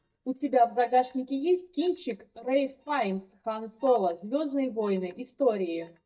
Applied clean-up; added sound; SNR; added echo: neural mask model DeepFilterNet 3.